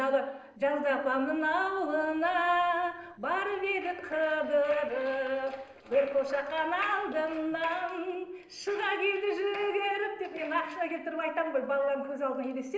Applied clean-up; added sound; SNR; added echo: neural separator model SepFormer DNS4.